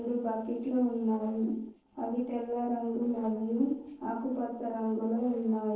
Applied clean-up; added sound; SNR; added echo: neural separator model SepFormer DNS4.